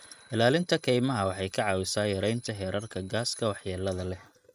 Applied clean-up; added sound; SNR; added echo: neural mask model RNNoise.